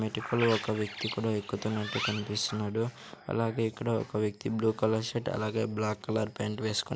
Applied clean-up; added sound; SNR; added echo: none; Bird; 8 dB; none.